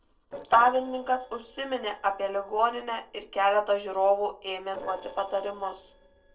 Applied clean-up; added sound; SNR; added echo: neural separator model SepFormer DNS4.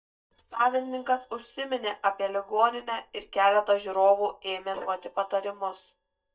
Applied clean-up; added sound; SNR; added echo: neural mask model DeepFilterNet 3.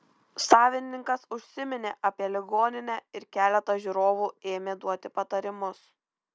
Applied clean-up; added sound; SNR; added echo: none; none; none; none.